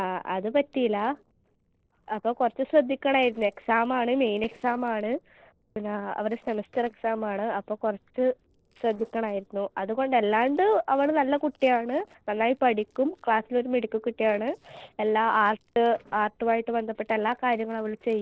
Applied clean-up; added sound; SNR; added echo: neural separator model SepFormer DNS4.